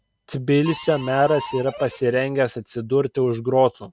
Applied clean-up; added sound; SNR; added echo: none; Harmonica; 14 dB; none.